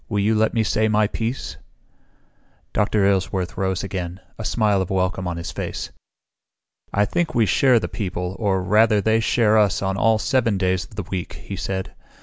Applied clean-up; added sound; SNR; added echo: none; none; none; none.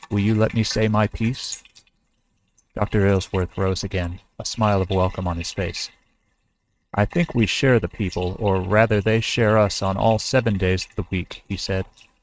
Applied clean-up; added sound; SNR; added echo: neural mask model RNNoise.